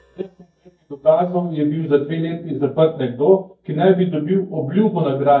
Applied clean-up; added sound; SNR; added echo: neural mask model DeepFilterNet 3.